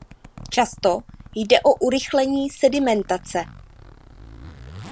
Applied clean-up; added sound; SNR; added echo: none; Zipper (clothing); 20 dB; none.